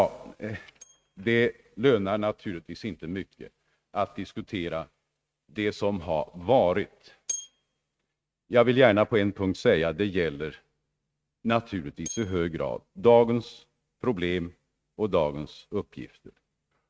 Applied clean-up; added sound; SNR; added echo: neural mask model RNNoise.